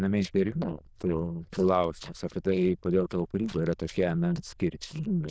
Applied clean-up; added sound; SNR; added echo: neural diffusion model UNIVERSE++.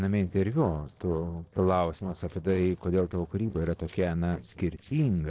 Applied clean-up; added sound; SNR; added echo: neural separator model SepFormer DNS4.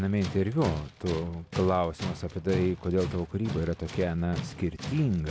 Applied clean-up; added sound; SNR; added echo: none; Tools; 10 dB; none.